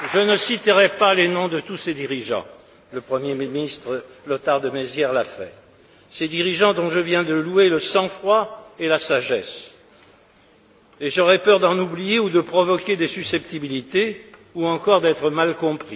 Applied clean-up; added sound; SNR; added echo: none; none; none; none.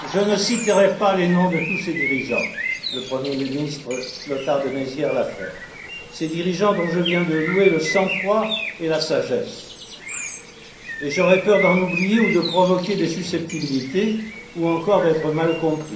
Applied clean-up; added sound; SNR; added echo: none; Bird; 9 dB; reverberation time 0.6 s.